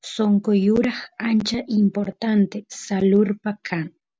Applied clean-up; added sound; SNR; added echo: none; none; none; none.